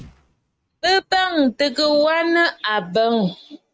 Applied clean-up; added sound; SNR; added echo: neural mask model RNNoise.